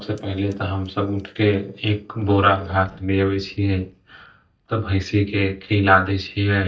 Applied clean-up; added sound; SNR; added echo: neural mask model DeepFilterNet 3.